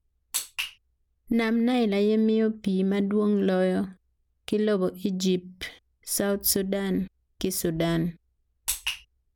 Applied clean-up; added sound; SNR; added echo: none; none; none; none.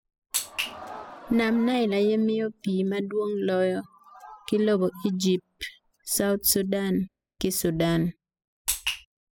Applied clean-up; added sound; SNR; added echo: classical method spectral subtraction.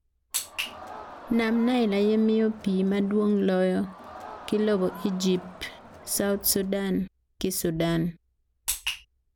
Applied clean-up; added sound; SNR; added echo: none; Crowd; 17 dB; none.